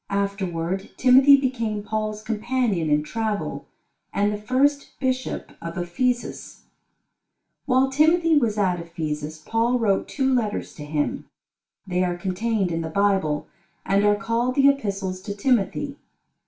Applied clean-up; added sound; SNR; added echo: none; none; none; reverberation time 0.1 s.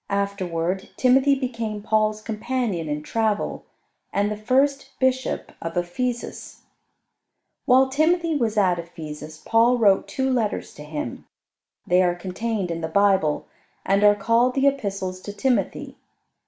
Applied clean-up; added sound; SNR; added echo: none; none; none; none.